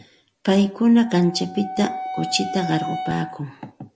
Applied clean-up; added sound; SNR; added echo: none; Wind instrument, woodwind instrument; 10 dB; none.